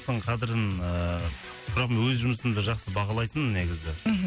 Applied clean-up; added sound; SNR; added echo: none; none; none; none.